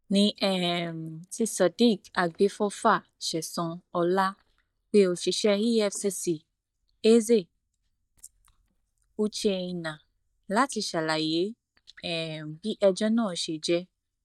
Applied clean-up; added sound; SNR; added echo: neural mask model DeepFilterNet 3.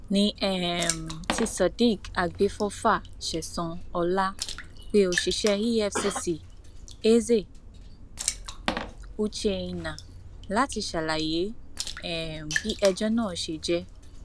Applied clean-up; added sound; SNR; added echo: none; Water / Splash, splatter; 9 dB; none.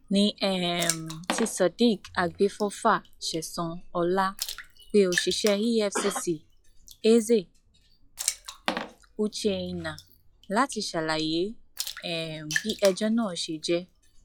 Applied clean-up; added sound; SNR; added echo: classical method log-MMSE.